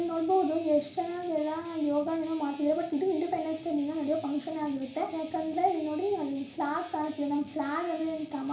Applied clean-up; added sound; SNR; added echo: none; Guitar; 19 dB; reverberation time 0.5 s.